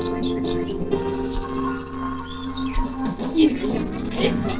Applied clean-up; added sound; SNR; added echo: neural separator model SepFormer DNS4.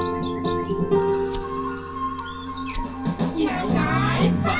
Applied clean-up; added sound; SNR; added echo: none; Fire; 15 dB; reverberation time 0.3 s.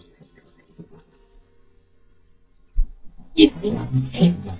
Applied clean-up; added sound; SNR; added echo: neural mask model DeepFilterNet 3.